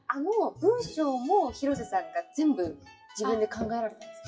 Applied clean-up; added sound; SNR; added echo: classical method WPE with log-MMSE.